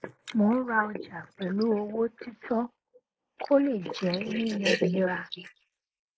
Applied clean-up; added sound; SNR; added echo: neural mask model Resemble Enhance denoiser.